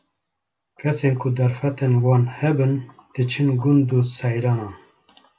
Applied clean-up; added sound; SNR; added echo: none; none; none; none.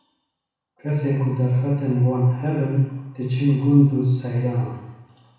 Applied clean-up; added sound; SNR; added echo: none; none; none; reverberation time 1.1 s.